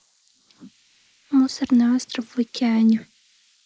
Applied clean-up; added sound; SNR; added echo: neural mask model Resemble Enhance denoiser.